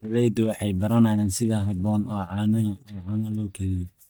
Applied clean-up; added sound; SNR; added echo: neural mask model DeepFilterNet 3.